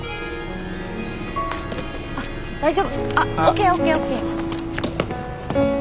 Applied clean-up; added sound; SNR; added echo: none; Harp; 14 dB; none.